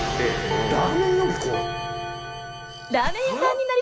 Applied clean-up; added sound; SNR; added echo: none; Bowed string instrument; 16 dB; none.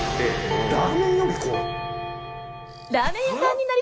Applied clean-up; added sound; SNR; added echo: none; none; none; none.